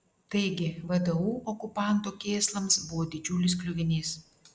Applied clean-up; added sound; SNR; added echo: none; none; none; none.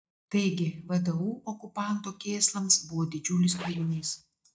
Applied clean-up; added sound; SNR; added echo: neural mask model DeepFilterNet 3.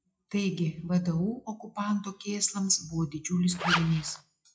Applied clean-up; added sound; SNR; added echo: classical method WPE with log-MMSE.